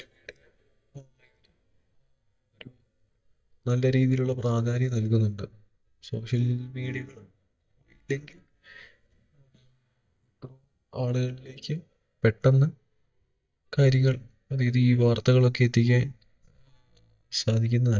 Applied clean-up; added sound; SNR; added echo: neural mask model DeepFilterNet 3.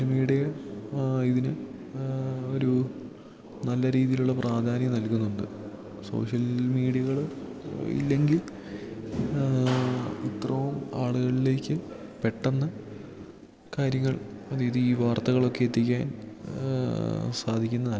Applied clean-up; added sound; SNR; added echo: none; none; none; none.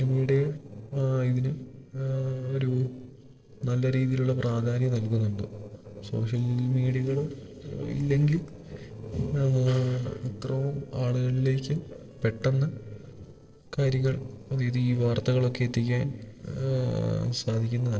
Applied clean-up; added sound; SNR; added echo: neural separator model SepFormer DNS4.